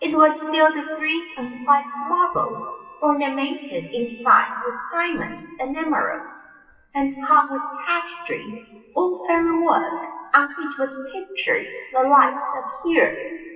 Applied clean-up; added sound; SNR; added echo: classical method WPE with log-MMSE.